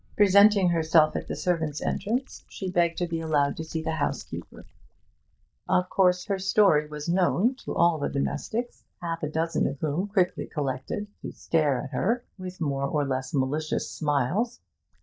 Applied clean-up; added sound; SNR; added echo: neural mask model DeepFilterNet 3.